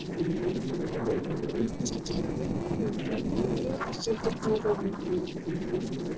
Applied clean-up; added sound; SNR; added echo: neural separator model SepFormer DNS4.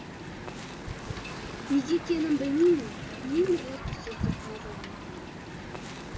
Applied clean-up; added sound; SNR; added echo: none; Wind; 7 dB; reverberation time 0.2 s.